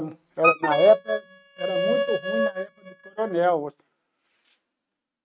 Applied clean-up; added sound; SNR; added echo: neural mask model RNNoise.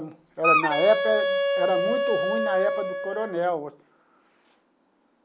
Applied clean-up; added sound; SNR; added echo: none; Wind instrument, woodwind instrument; -3 dB; none.